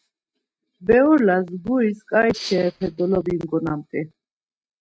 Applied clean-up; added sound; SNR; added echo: neural mask model RNNoise.